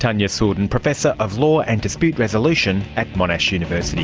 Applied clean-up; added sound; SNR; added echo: none; none; none; none.